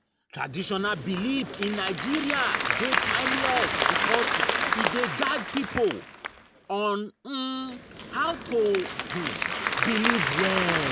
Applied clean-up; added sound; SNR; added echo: none; Applause; -1 dB; none.